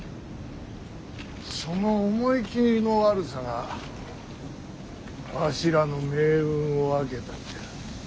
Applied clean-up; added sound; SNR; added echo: none; none; none; none.